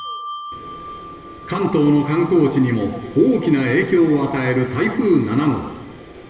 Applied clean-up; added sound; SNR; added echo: none; Bell; 19 dB; reverberation time 1.3 s.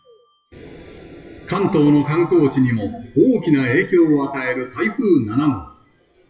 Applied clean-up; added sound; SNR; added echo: classical method WPE with log-MMSE.